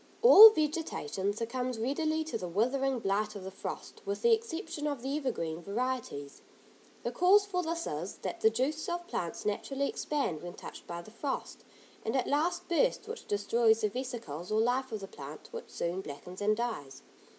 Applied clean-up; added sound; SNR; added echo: none; none; none; none.